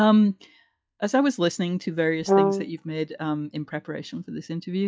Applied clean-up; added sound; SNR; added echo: classical method log-MMSE.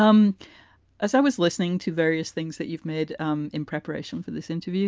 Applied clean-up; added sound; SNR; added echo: none; none; none; none.